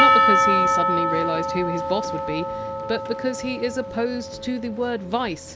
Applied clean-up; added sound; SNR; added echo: none; Percussion; -4 dB; none.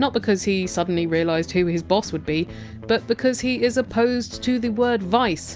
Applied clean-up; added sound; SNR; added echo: none; none; none; none.